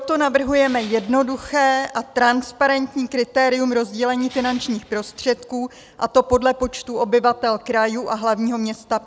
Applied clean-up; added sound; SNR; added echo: none; Tools; 20 dB; none.